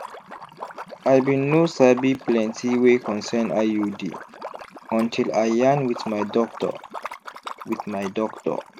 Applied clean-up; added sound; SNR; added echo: none; Liquid; 15 dB; none.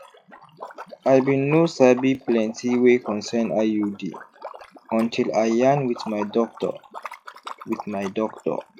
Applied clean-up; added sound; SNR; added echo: classical method log-MMSE.